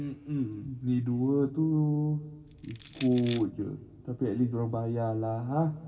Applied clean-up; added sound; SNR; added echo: none; Crushing; 11 dB; reverberation time 2.1 s.